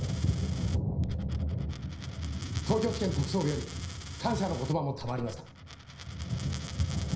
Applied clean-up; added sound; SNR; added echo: none; Coin (dropping); 15 dB; reverberation time 0.5 s.